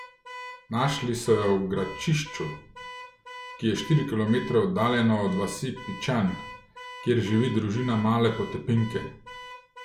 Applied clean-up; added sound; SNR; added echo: none; Alarm / Car; 16 dB; none.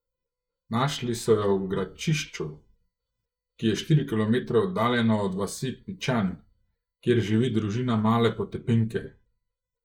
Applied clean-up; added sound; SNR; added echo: neural mask model DeepFilterNet 3.